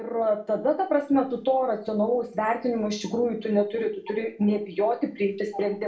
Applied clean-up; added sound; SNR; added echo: none; none; none; reverberation time 0.3 s.